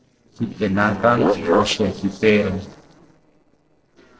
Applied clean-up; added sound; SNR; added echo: neural separator model SepFormer DNS4.